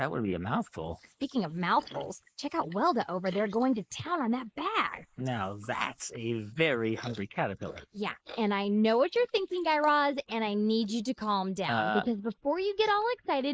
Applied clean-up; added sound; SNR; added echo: neural mask model Resemble Enhance denoiser.